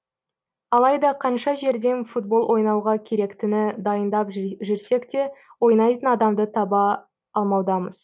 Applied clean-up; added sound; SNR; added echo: none; none; none; none.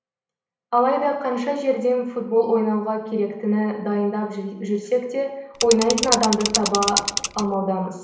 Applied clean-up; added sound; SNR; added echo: none; Mechanisms / Bicycle; 3 dB; reverberation time 0.8 s.